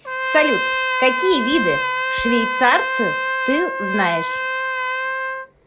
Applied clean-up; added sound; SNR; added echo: none; Trumpet; 0 dB; none.